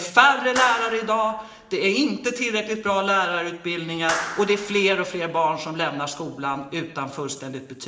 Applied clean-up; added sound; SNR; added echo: none; Clapping; 13 dB; reverberation time 1.0 s.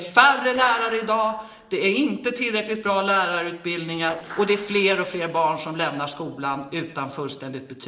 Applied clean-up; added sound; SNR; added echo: neural separator model SepFormer DNS4.